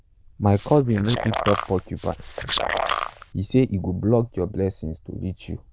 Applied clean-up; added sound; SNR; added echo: neural diffusion model UNIVERSE++.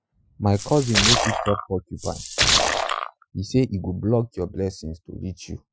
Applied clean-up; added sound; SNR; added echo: classical method Wiener filter.